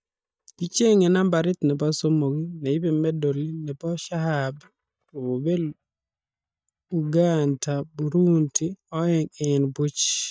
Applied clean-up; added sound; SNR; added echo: neural mask model DeepFilterNet 3.